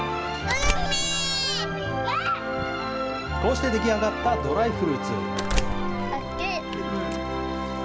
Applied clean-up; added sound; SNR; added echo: none; Door; 4 dB; none.